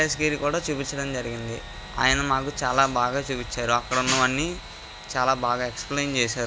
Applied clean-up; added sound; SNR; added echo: none; Sawing / Engine; 16 dB; none.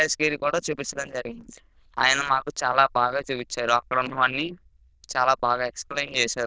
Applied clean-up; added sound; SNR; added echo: neural diffusion model UNIVERSE++.